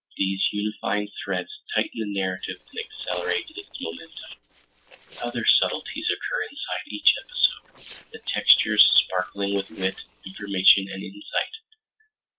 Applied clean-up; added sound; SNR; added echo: neural separator model SepFormer DNS4.